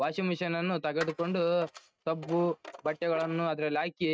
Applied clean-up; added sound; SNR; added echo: neural mask model RNNoise.